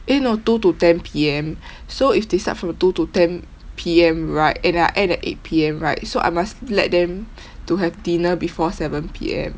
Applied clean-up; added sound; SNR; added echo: none; none; none; none.